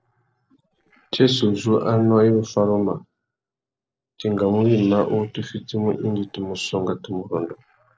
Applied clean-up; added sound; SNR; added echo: neural separator model SepFormer DNS4.